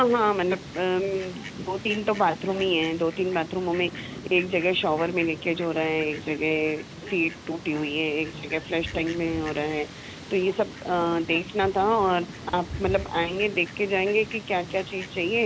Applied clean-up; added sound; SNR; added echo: none; Fowl; 13 dB; none.